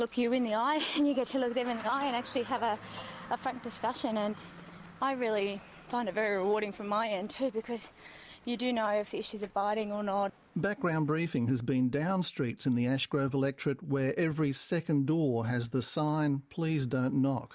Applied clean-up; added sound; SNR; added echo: none; none; none; none.